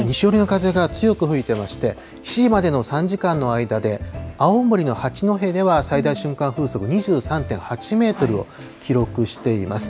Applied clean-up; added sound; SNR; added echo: none; none; none; none.